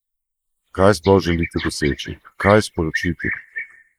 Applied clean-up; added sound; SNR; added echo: neural mask model Resemble Enhance denoiser.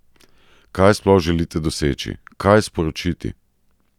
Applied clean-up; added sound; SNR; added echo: none; none; none; none.